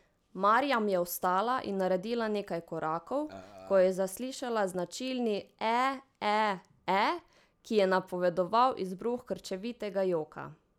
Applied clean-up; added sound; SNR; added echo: none; Burping, eructation; 18 dB; none.